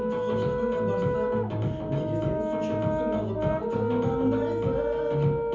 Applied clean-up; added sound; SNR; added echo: none; Brass instrument; 0 dB; reverberation time 0.7 s.